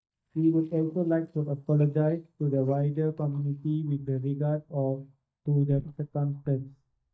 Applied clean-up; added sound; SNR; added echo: neural mask model DeepFilterNet 3.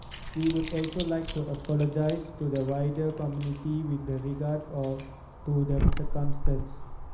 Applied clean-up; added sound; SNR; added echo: none; Keys jangling; 1 dB; reverberation time 0.8 s.